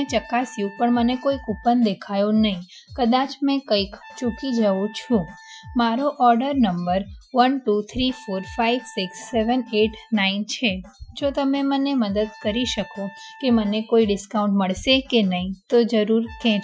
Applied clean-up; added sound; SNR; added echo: classical method Wiener filter.